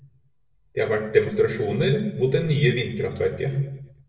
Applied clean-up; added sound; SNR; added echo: none; none; none; reverberation time 0.7 s.